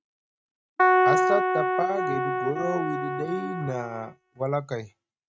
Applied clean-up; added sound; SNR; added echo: neural mask model RNNoise.